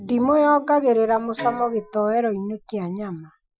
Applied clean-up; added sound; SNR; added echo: classical method Wiener filter.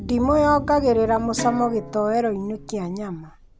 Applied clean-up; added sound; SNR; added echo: none; Breathing + Guitar; 12 dB; none.